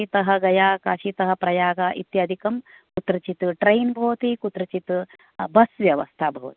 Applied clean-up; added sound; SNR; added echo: none; none; none; none.